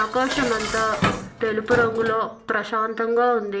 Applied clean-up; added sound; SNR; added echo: none; Dishes, pots, and pans; 8 dB; reverberation time 0.6 s.